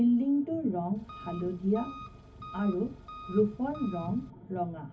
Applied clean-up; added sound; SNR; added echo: none; Engine; 16 dB; reverberation time 0.3 s.